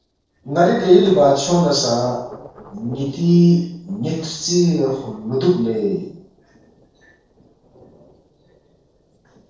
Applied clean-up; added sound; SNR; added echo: neural separator model SepFormer DNS4.